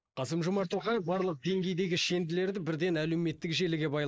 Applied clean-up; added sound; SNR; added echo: neural mask model Resemble Enhance denoiser.